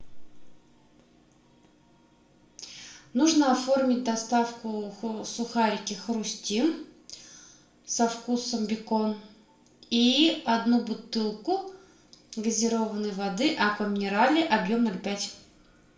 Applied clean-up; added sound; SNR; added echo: none; none; none; reverberation time 0.4 s.